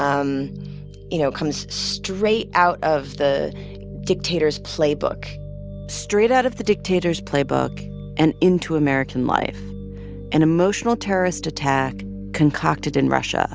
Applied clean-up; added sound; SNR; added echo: none; none; none; none.